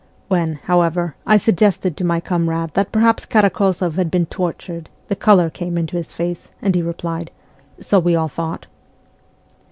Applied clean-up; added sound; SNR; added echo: none; none; none; none.